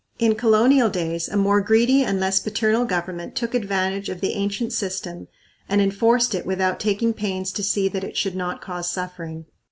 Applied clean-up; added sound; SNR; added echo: none; none; none; none.